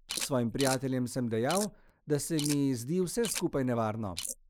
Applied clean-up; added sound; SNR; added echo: neural mask model Resemble Enhance denoiser.